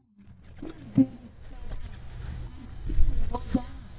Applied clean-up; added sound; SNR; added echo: neural mask model DeepFilterNet 3.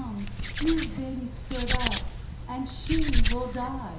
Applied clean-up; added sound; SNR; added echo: none; Hands; -4 dB; reverberation time 0.7 s.